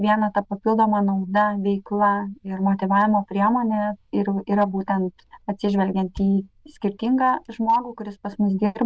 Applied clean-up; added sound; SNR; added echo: neural diffusion model UNIVERSE++.